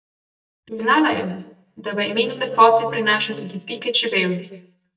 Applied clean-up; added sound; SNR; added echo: neural mask model DeepFilterNet 3.